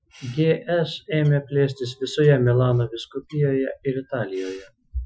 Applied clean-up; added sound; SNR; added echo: classical method Wiener filter.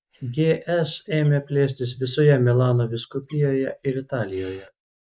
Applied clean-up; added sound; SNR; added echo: neural mask model Resemble Enhance denoiser.